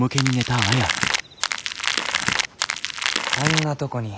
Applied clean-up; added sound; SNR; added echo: none; Crackle; -2 dB; none.